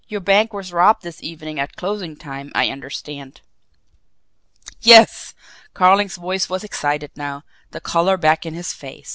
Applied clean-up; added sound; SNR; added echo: none; none; none; none.